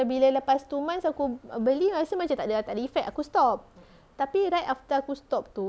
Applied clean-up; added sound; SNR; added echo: none; none; none; none.